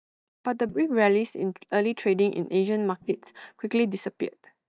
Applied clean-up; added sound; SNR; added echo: neural mask model DeepFilterNet 3.